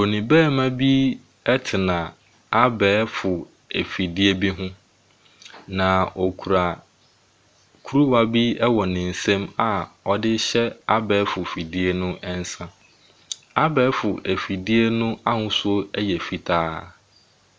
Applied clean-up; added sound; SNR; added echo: none; none; none; none.